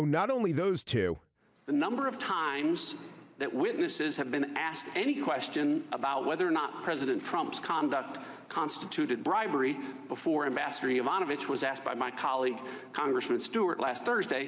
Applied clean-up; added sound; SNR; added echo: none; none; none; none.